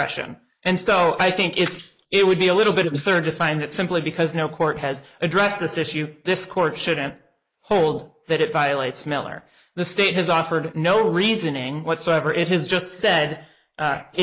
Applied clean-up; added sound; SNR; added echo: neural mask model Resemble Enhance denoiser.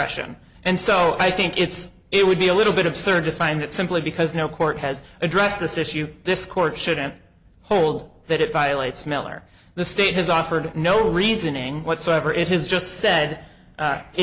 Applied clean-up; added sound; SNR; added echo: none; none; none; none.